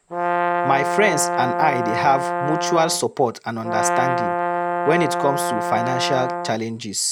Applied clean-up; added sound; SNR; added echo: none; Brass instrument; 0 dB; none.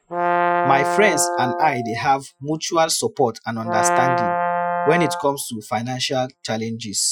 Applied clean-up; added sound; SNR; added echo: classical method Wiener filter.